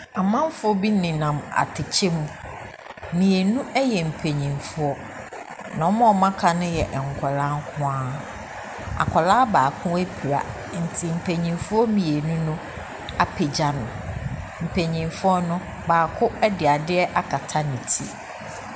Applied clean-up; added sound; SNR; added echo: none; none; none; none.